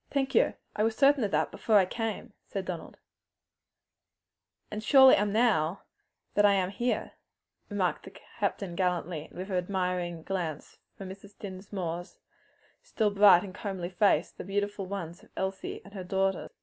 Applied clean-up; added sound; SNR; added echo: none; none; none; none.